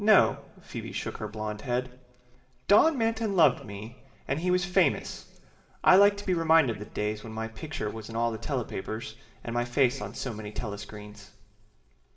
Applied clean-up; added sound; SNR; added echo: none; none; none; reverberation time 1.0 s.